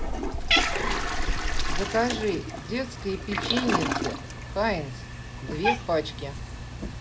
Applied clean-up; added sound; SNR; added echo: none; Cat + Toilet flush; -3 dB; none.